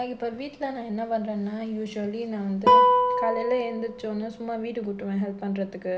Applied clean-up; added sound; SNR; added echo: none; Guitar; -2 dB; none.